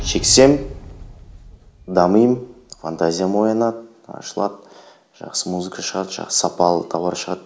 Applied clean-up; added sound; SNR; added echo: none; none; none; none.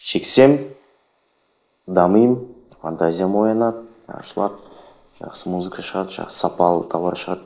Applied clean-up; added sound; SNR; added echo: neural mask model Resemble Enhance denoiser.